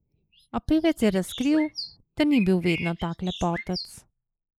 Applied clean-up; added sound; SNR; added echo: neural mask model Resemble Enhance denoiser.